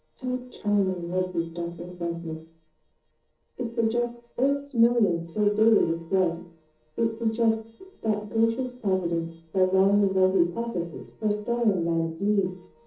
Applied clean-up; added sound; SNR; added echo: neural separator model SepFormer DNS4.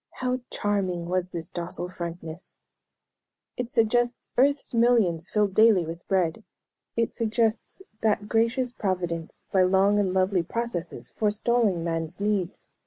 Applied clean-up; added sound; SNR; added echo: none; none; none; none.